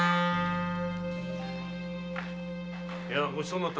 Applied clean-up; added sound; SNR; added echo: none; Wind instrument, woodwind instrument; -3 dB; none.